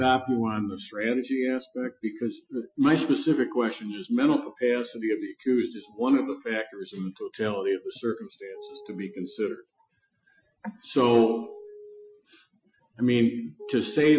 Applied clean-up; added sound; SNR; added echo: classical method Wiener filter.